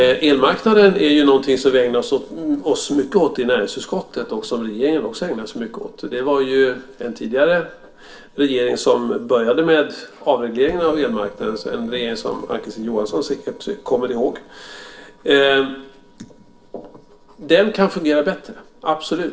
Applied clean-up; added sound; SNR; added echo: neural separator model SepFormer DNS4.